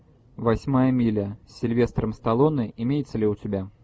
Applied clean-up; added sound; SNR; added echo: none; none; none; none.